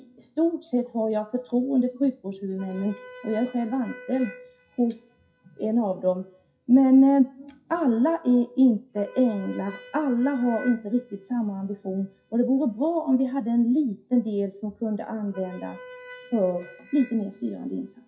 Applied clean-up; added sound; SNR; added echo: classical method WPE with log-MMSE.